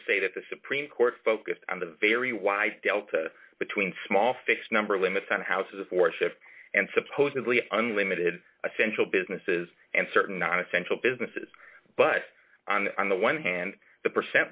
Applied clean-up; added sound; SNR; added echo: none; none; none; none.